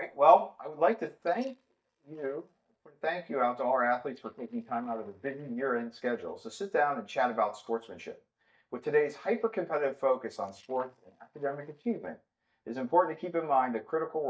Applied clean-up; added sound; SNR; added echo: neural mask model DeepFilterNet 3.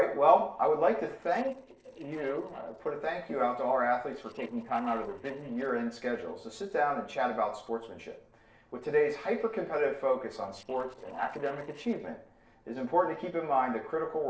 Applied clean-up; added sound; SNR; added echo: neural separator model SepFormer DNS4.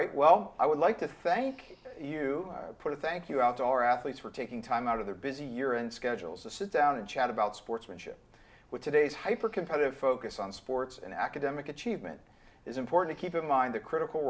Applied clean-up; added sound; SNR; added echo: none; none; none; none.